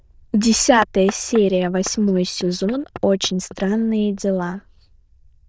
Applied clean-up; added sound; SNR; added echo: neural diffusion model UNIVERSE++.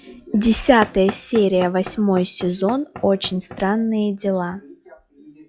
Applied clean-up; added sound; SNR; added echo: classical method log-MMSE.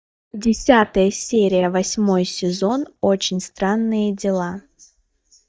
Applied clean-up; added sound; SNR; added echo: neural mask model DeepFilterNet 3.